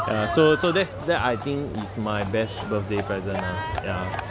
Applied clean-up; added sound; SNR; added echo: none; Livestock, farm animals, working animals; 8 dB; none.